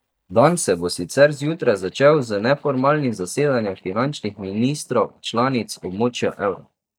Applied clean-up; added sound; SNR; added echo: neural mask model DeepFilterNet 3.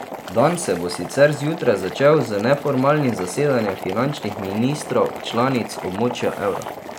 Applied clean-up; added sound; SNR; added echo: none; Boiling; 11 dB; none.